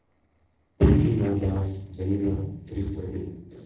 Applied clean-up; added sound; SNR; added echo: neural separator model SepFormer DNS4.